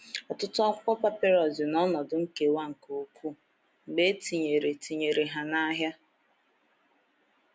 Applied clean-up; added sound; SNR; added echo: none; none; none; none.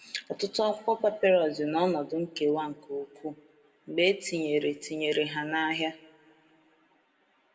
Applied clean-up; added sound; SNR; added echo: none; none; none; reverberation time 1.5 s.